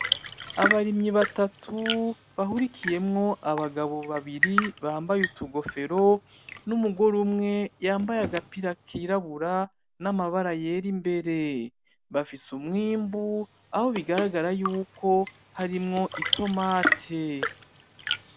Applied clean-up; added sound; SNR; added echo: none; Tap / Fill (with liquid) / Trickle, dribble / Chirp, tweet / Engine; 7 dB; none.